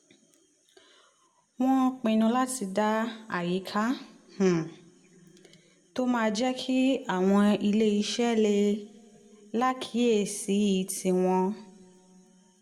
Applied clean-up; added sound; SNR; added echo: none; none; none; reverberation time 1.1 s.